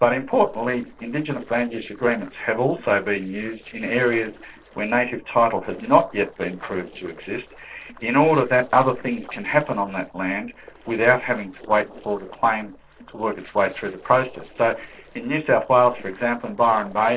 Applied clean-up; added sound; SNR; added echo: neural separator model SepFormer DNS4.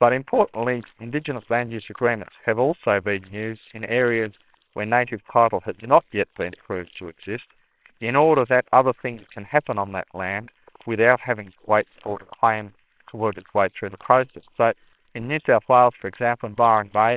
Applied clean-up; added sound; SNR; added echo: neural separator model SepFormer WHAMR!.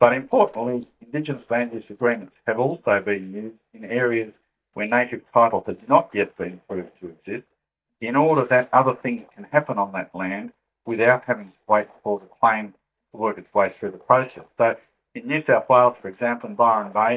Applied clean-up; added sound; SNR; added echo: neural mask model DeepFilterNet 3.